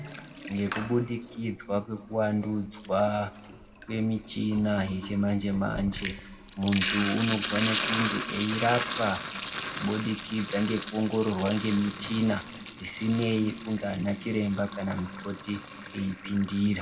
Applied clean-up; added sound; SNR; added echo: none; Sink (filling or washing); 8 dB; reverberation time 1.3 s.